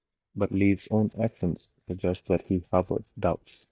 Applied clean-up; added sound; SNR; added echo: neural mask model DeepFilterNet 3.